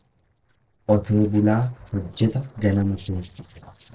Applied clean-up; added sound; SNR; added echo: neural separator model SepFormer DNS4.